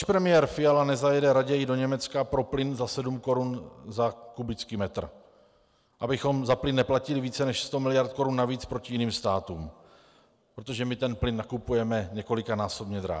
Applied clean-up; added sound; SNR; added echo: none; none; none; none.